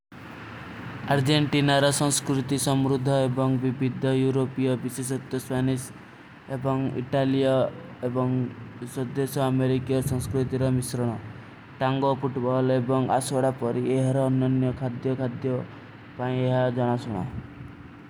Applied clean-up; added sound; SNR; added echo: none; none; none; none.